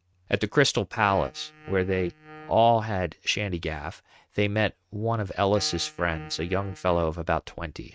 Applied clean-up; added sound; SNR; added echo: neural mask model RNNoise.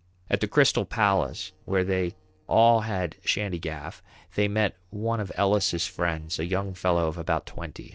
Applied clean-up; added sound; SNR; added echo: neural separator model SepFormer DNS4.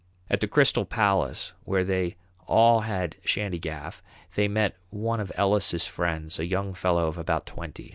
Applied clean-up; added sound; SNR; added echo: none; none; none; none.